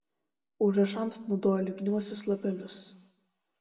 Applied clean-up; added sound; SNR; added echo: none; none; none; reverberation time 0.7 s.